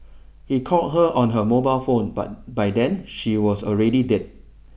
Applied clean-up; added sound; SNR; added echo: none; none; none; none.